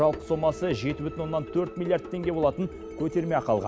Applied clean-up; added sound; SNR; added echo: none; none; none; none.